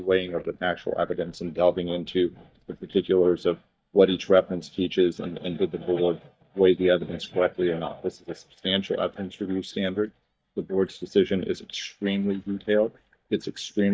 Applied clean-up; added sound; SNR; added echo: neural mask model DeepFilterNet 3.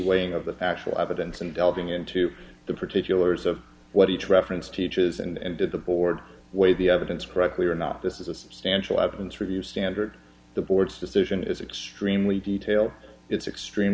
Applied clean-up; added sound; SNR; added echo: none; none; none; none.